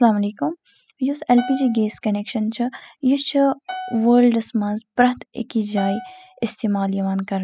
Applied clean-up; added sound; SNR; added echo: classical method spectral subtraction.